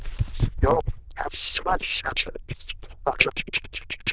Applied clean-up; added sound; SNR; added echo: neural diffusion model UNIVERSE++.